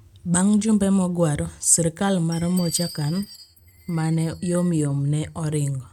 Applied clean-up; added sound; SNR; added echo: neural mask model RNNoise.